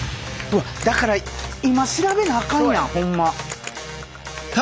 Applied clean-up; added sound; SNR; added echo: none; Camera; 19 dB; none.